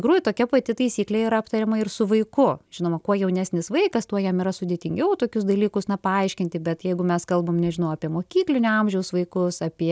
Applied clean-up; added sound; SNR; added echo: none; none; none; none.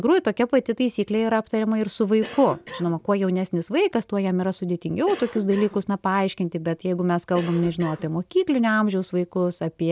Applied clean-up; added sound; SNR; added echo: none; Cough; 15 dB; none.